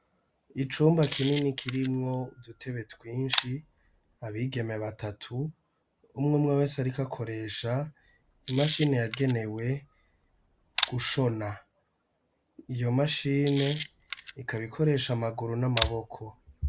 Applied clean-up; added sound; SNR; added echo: none; Camera; 4 dB; none.